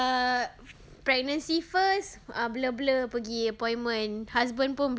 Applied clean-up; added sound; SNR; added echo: none; none; none; none.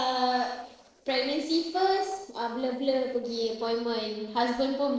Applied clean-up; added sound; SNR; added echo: neural separator model SepFormer DNS4.